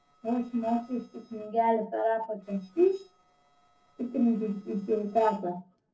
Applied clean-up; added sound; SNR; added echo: neural separator model SepFormer DNS4.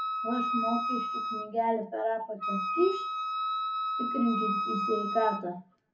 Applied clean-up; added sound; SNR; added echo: none; Wind instrument, woodwind instrument; 1 dB; reverberation time 0.3 s.